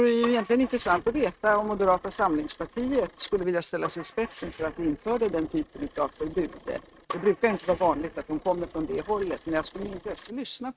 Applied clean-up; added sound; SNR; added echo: neural mask model RNNoise.